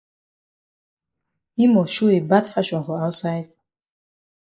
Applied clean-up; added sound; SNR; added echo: neural mask model Resemble Enhance denoiser.